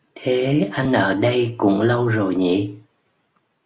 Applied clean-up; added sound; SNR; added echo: none; none; none; none.